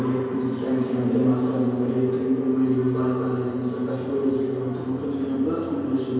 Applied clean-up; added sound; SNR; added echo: none; none; none; reverberation time 2.2 s.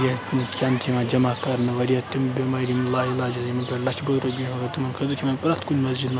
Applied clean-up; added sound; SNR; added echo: none; none; none; none.